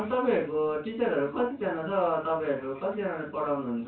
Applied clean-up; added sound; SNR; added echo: none; none; none; reverberation time 0.2 s.